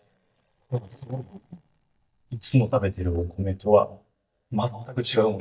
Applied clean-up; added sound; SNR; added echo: neural mask model DeepFilterNet 3.